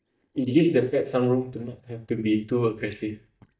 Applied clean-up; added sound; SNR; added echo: neural mask model DeepFilterNet 3.